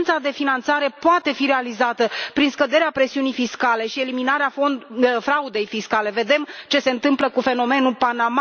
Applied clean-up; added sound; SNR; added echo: none; none; none; none.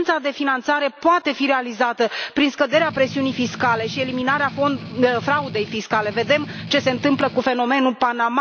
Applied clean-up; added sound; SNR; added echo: none; Strum; 13 dB; none.